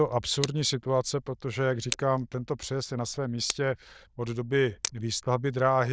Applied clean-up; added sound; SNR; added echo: neural diffusion model UNIVERSE++.